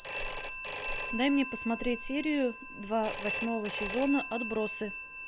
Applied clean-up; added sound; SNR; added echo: none; Telephone; -1 dB; none.